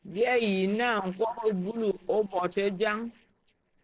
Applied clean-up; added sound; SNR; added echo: neural separator model SepFormer DNS4.